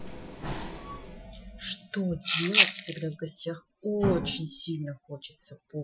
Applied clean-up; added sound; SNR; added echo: classical method Wiener filter.